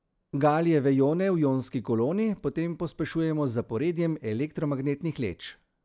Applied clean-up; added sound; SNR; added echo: none; none; none; none.